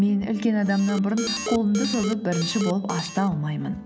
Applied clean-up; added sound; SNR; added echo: none; Alarm; 9 dB; none.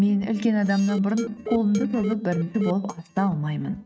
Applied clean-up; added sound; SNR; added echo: neural mask model RNNoise.